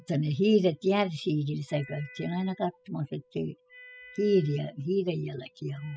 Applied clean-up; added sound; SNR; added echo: classical method spectral subtraction.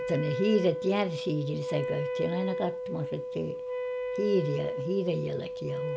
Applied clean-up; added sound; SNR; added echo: none; Wind instrument, woodwind instrument; 3 dB; none.